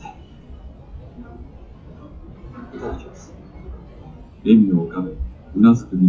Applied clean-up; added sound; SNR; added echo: classical method WPE with log-MMSE.